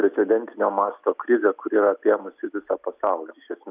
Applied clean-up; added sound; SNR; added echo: none; none; none; none.